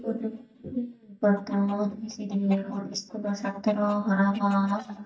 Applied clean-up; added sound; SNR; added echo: neural mask model DeepFilterNet 3.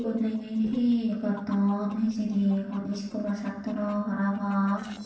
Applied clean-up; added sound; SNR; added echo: neural separator model SepFormer DNS4.